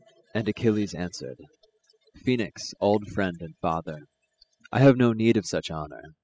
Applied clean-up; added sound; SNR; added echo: classical method spectral subtraction.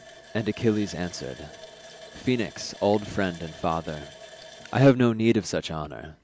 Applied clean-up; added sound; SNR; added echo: none; Water tap, faucet; 20 dB; none.